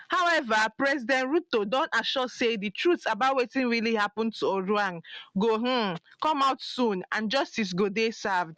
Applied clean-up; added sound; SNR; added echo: none; none; none; none.